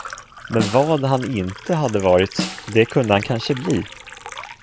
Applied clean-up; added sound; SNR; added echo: none; Liquid + Snare drum; 12 dB; none.